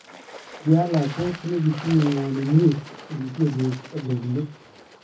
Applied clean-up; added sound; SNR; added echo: none; Water / Bird; 16 dB; reverberation time 0.4 s.